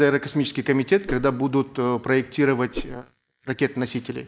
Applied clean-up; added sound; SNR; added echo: neural mask model Resemble Enhance denoiser.